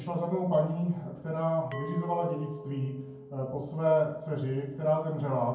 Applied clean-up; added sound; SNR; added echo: none; Glass; 17 dB; reverberation time 0.9 s.